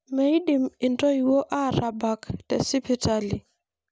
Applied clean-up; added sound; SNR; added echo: none; none; none; none.